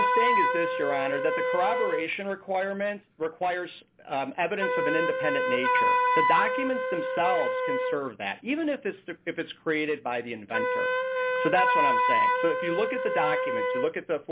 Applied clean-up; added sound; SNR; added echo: none; Wind instrument, woodwind instrument; -2 dB; none.